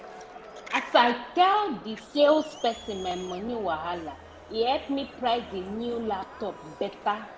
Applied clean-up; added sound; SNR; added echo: none; Crowd; 18 dB; none.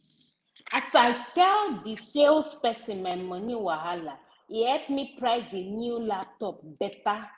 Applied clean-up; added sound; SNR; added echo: none; none; none; none.